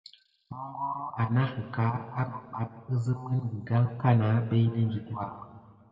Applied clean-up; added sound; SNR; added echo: none; none; none; reverberation time 1.7 s.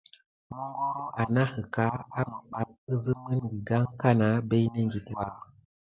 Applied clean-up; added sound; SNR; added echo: none; none; none; none.